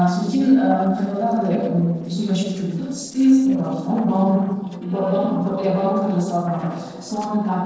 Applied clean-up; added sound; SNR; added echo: neural separator model SepFormer DNS4.